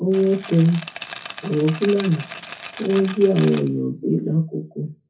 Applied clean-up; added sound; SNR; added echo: none; Rattle; 15 dB; reverberation time 0.3 s.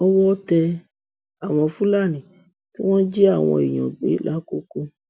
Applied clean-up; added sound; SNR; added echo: none; none; none; none.